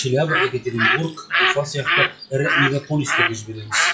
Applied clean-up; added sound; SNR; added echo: classical method WPE with log-MMSE.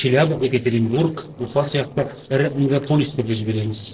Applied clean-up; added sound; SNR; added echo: neural separator model SepFormer DNS4.